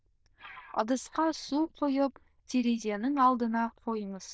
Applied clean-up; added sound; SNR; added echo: neural diffusion model UNIVERSE++.